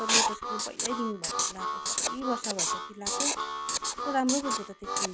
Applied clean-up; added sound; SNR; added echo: none; Writing + Harmonica; -5 dB; none.